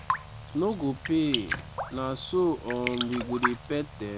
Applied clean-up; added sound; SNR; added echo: none; Raindrop; 5 dB; none.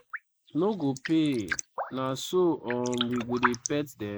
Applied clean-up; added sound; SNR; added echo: neural mask model Resemble Enhance denoiser.